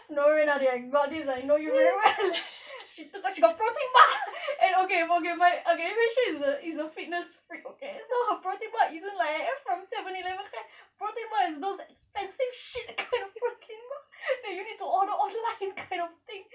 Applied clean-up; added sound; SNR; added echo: none; none; none; none.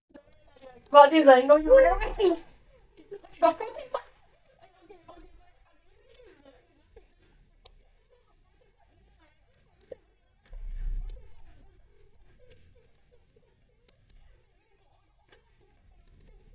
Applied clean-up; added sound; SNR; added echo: neural mask model DeepFilterNet 3.